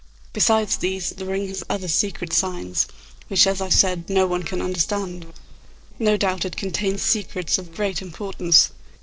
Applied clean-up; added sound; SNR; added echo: neural separator model SepFormer DNS4.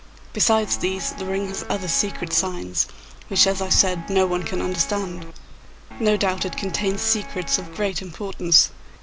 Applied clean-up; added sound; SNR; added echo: none; Guitar; 14 dB; none.